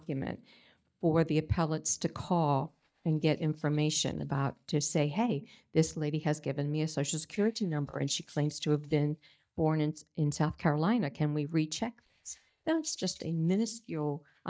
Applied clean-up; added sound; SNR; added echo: neural mask model DeepFilterNet 3.